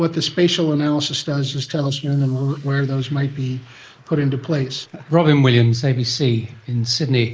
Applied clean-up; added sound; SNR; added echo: neural mask model Resemble Enhance denoiser.